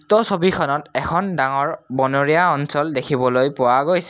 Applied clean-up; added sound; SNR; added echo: none; none; none; none.